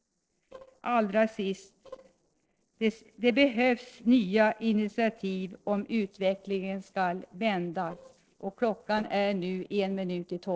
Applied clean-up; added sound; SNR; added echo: neural separator model SepFormer DNS4.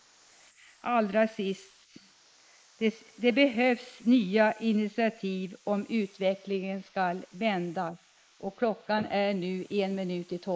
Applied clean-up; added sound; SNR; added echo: neural mask model Resemble Enhance denoiser.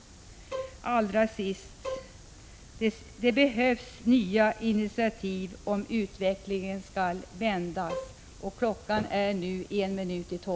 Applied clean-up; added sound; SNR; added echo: none; Bowed string instrument; 12 dB; none.